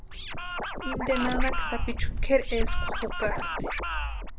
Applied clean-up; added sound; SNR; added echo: none; Scratching (performance technique) + Crack; -4 dB; none.